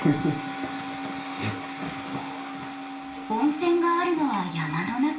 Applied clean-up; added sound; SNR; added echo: none; Musical instrument; 10 dB; reverberation time 0.4 s.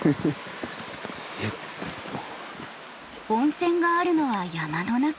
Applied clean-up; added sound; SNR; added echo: none; none; none; none.